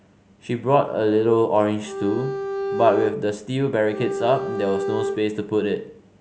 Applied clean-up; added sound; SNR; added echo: none; Bowed string instrument; 5 dB; none.